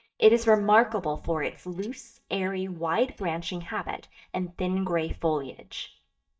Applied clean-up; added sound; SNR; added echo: neural mask model DeepFilterNet 3.